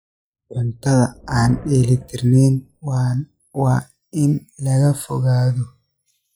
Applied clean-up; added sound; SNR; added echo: classical method log-MMSE.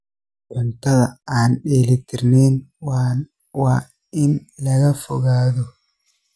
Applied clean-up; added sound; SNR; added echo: none; none; none; none.